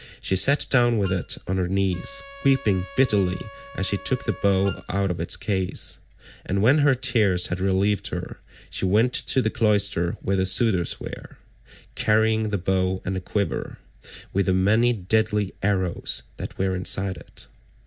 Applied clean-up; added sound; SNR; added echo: none; Trumpet + Wind instrument, woodwind instrument; 18 dB; none.